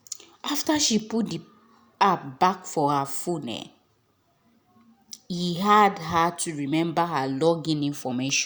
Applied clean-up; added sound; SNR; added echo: none; none; none; none.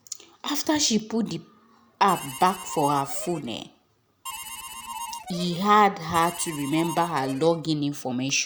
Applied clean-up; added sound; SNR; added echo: none; Harmonica; 12 dB; none.